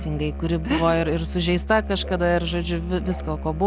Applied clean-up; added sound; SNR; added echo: none; Musical instrument; 7 dB; none.